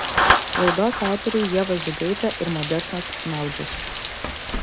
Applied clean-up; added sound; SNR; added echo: none; Clapping + Rain; -1 dB; none.